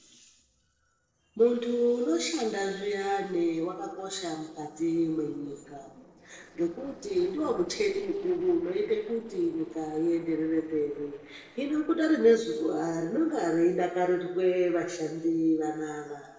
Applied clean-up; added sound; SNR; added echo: neural separator model SepFormer DNS4.